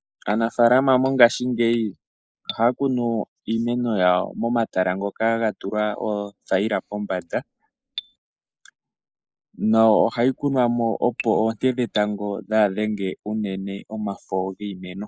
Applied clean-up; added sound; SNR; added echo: neural mask model Resemble Enhance denoiser.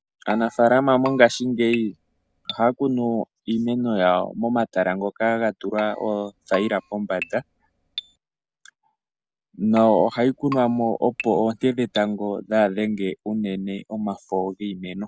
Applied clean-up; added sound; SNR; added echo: none; Keyboard (musical); 15 dB; none.